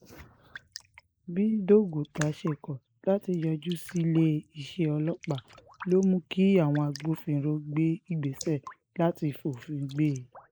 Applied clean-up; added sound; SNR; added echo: neural mask model Resemble Enhance denoiser.